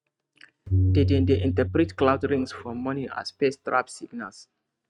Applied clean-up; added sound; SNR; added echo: neural mask model RNNoise.